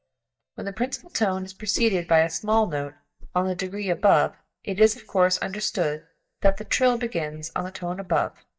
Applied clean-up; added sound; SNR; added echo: neural mask model DeepFilterNet 3.